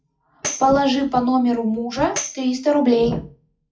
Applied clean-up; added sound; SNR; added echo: classical method WPE with log-MMSE.